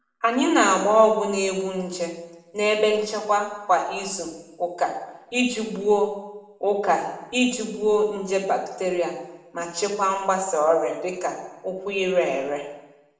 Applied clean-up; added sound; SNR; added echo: none; none; none; reverberation time 0.8 s.